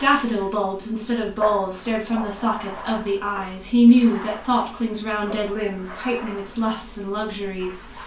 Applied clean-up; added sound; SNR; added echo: none; Bathtub (filling or washing); 16 dB; reverberation time 0.3 s.